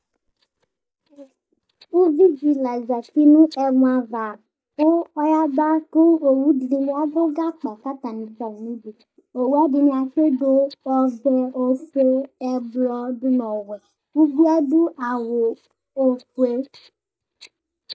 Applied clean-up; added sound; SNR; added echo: neural mask model DeepFilterNet 3.